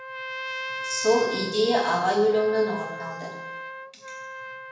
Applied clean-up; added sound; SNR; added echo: none; Trumpet; 9 dB; reverberation time 0.9 s.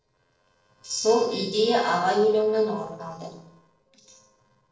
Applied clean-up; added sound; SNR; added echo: neural separator model SepFormer DNS4.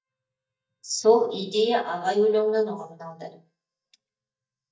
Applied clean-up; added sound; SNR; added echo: neural mask model DeepFilterNet 3.